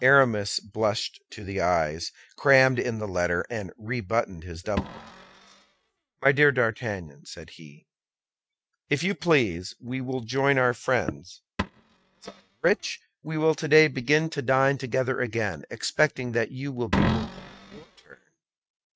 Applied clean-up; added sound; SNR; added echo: neural mask model RNNoise.